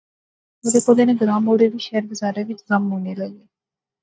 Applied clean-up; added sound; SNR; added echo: neural mask model DeepFilterNet 3.